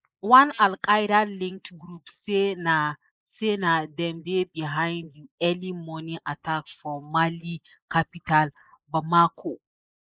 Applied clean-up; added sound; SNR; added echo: neural mask model Resemble Enhance denoiser.